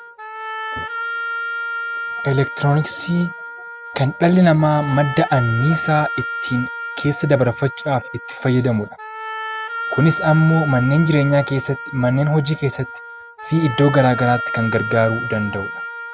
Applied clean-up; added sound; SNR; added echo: none; Wind instrument, woodwind instrument; 9 dB; none.